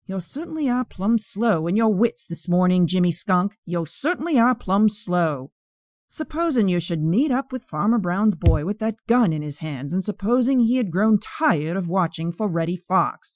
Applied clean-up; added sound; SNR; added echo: classical method Wiener filter.